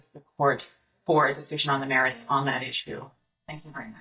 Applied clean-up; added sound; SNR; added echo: neural mask model DeepFilterNet 3.